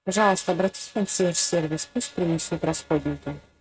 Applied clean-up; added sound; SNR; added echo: neural mask model RNNoise.